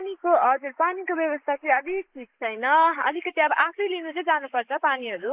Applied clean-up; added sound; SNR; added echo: neural mask model Resemble Enhance denoiser.